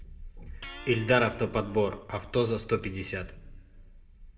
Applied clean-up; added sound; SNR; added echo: none; Electric guitar; 18 dB; reverberation time 0.9 s.